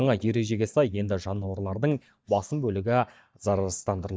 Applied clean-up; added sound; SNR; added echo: neural mask model DeepFilterNet 3.